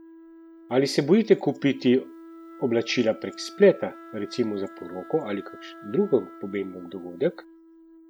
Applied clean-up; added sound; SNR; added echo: none; Wind instrument, woodwind instrument; 19 dB; none.